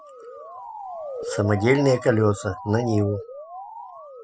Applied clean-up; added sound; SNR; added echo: classical method spectral subtraction.